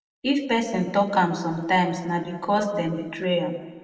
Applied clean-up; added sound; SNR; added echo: none; none; none; reverberation time 1.3 s.